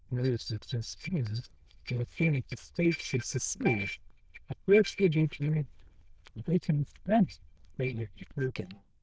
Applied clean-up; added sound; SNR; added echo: neural diffusion model UNIVERSE++.